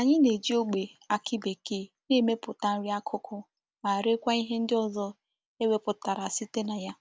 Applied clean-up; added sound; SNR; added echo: none; none; none; none.